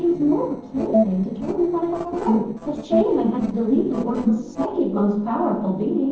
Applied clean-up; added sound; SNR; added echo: neural separator model SepFormer DNS4.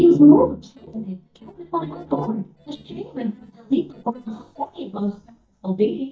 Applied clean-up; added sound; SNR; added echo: neural mask model DeepFilterNet 3.